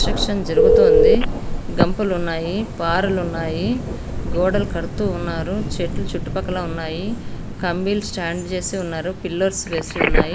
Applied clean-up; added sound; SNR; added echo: none; Telephone + Thunder; -2 dB; none.